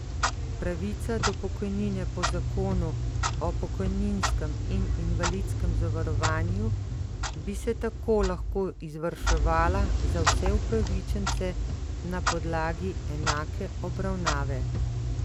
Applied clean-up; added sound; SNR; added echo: none; Clock; -4 dB; none.